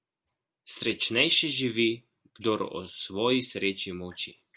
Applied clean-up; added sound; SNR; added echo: none; none; none; none.